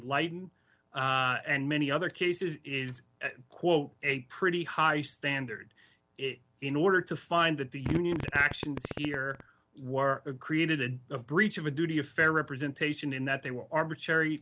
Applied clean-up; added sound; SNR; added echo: none; Fart; 7 dB; none.